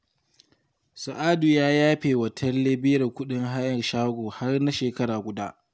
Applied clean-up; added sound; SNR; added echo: none; none; none; none.